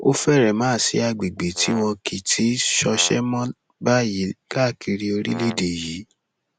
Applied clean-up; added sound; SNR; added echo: none; Brass instrument; 15 dB; none.